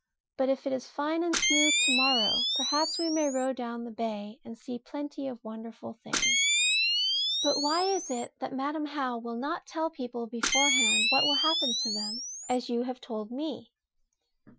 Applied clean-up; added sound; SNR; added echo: classical method Wiener filter.